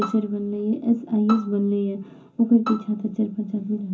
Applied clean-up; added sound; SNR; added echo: none; Bowed string instrument; 14 dB; reverberation time 0.3 s.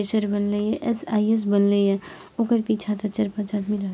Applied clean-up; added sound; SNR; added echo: none; none; none; none.